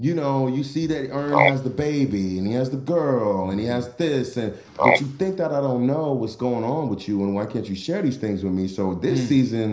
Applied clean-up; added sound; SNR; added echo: none; Frog; 3 dB; reverberation time 0.5 s.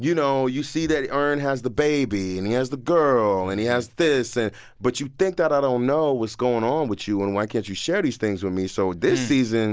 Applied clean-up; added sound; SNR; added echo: none; none; none; none.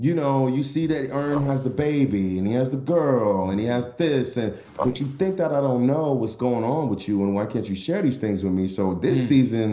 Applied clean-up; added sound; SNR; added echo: neural separator model SepFormer DNS4.